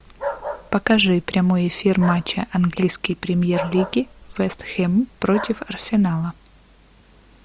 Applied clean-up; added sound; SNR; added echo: none; Bark; 13 dB; none.